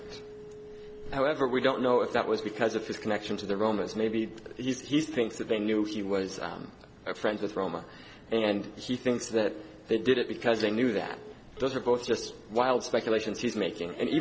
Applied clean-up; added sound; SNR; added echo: none; Telephone; 20 dB; none.